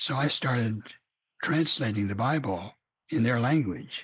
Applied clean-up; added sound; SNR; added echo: neural mask model Resemble Enhance denoiser.